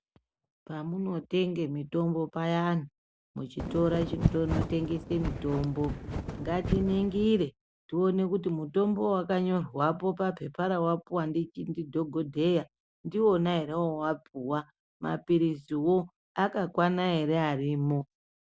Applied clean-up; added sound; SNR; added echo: none; Wind; 4 dB; none.